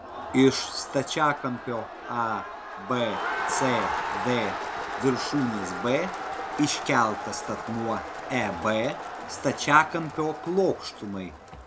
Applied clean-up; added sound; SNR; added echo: none; Crowd; 6 dB; none.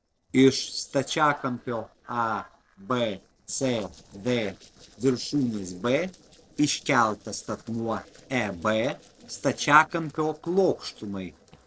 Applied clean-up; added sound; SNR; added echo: neural separator model SepFormer DNS4.